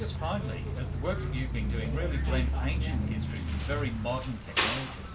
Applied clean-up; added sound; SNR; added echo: none; Bus; -5 dB; reverberation time 0.2 s.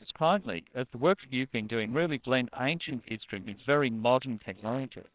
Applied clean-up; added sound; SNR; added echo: neural separator model SepFormer WHAMR!.